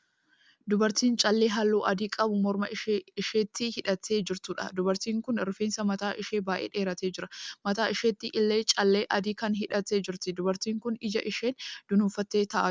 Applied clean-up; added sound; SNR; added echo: none; none; none; none.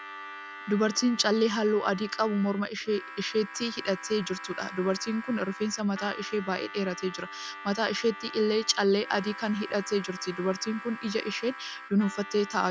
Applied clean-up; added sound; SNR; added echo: none; Harmonica; 13 dB; none.